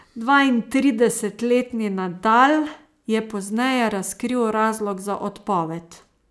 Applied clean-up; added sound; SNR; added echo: none; none; none; none.